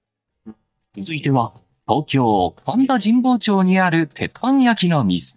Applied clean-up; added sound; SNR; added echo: neural mask model DeepFilterNet 3.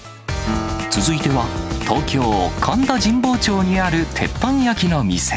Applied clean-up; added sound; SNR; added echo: none; Acoustic guitar; 14 dB; none.